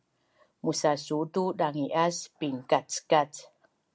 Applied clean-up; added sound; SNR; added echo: none; none; none; none.